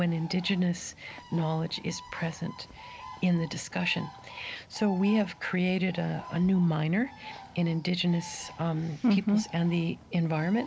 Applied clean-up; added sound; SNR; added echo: none; Bird; 19 dB; none.